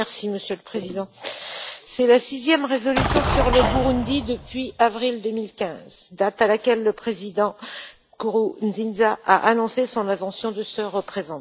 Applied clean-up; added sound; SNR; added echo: none; Explosion; 2 dB; none.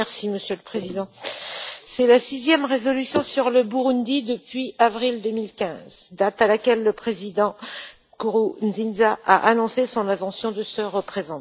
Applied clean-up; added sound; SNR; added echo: none; none; none; none.